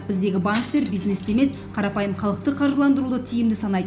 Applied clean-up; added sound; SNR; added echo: none; Cutlery, silverware; 16 dB; reverberation time 0.4 s.